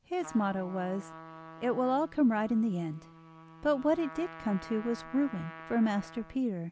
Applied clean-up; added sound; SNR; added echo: none; Trumpet; 17 dB; none.